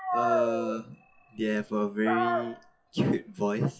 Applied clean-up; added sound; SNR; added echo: classical method WPE with log-MMSE.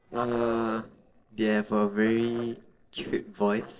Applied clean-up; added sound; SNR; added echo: neural separator model SepFormer DNS4.